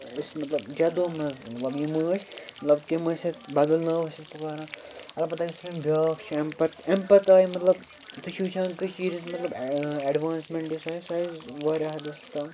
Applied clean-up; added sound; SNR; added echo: none; Rain; 18 dB; none.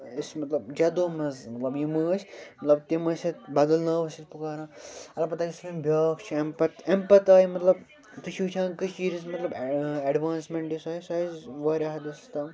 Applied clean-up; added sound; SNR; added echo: none; none; none; none.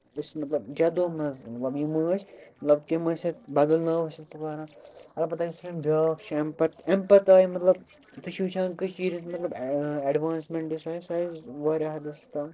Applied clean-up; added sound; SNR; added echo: neural separator model SepFormer DNS4.